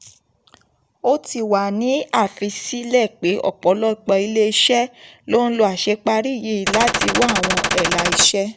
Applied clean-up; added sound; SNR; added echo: none; Gunshot, gunfire; 0 dB; none.